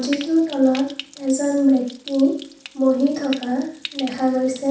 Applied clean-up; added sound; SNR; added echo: none; Stream; 18 dB; reverberation time 0.7 s.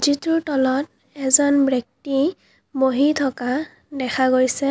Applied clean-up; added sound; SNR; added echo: none; none; none; none.